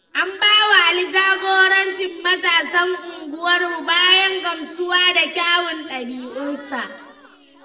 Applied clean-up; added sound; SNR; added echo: neural separator model SepFormer DNS4.